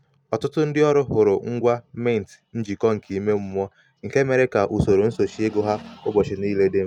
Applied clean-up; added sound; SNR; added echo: none; none; none; none.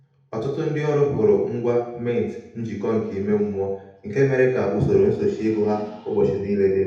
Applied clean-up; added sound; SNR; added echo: none; none; none; reverberation time 0.8 s.